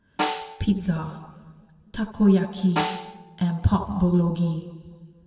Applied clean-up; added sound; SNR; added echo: none; Snare drum; 10 dB; reverberation time 2.2 s.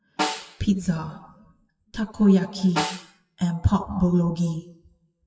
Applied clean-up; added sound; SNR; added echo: classical method WPE with log-MMSE.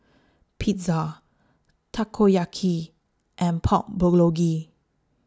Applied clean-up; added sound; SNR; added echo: none; none; none; none.